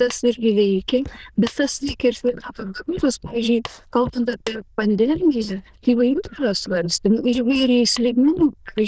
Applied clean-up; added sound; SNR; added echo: neural diffusion model UNIVERSE++.